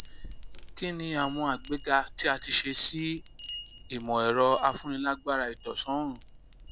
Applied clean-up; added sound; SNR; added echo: none; Chime; 1 dB; none.